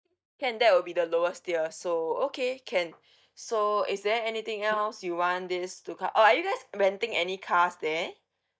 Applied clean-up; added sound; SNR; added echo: neural mask model DeepFilterNet 3.